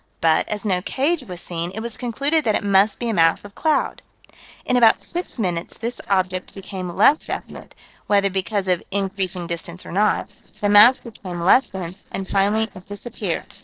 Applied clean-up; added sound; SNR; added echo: neural separator model SepFormer DNS4.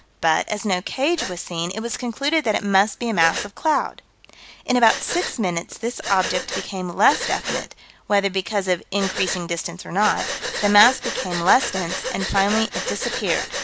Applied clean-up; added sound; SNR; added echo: none; Breathing; 9 dB; none.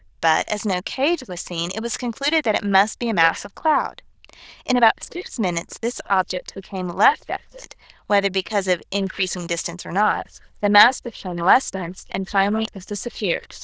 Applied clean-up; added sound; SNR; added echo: neural diffusion model UNIVERSE++.